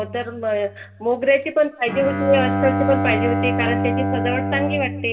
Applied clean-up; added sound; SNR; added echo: none; Bowed string instrument; 2 dB; reverberation time 0.7 s.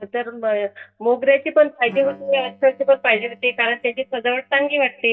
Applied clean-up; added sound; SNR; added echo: neural mask model DeepFilterNet 3.